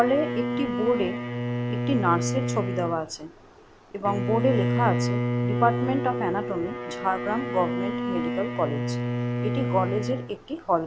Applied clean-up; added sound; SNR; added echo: none; Bowed string instrument; 0 dB; none.